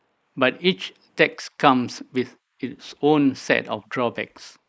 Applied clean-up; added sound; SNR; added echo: neural mask model Resemble Enhance denoiser.